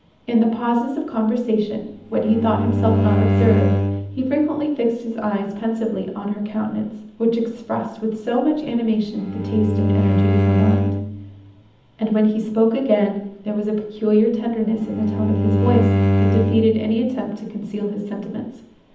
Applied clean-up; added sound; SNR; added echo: none; Bowed string instrument; -1 dB; reverberation time 0.8 s.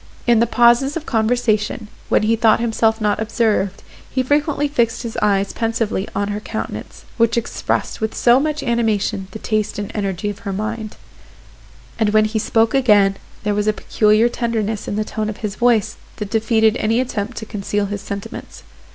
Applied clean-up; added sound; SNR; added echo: none; none; none; none.